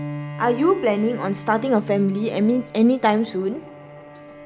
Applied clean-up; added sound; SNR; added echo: none; Bowed string instrument; 14 dB; none.